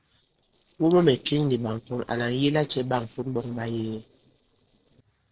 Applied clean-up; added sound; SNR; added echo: neural separator model SepFormer DNS4.